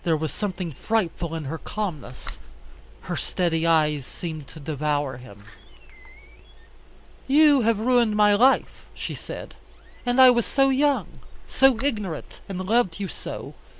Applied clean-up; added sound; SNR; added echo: none; Slam; 17 dB; none.